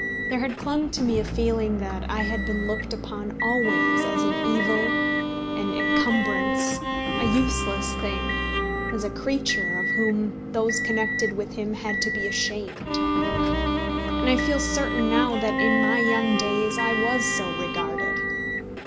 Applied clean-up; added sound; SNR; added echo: none; Bowed string instrument + Motor vehicle (road) / Engine; -2 dB; none.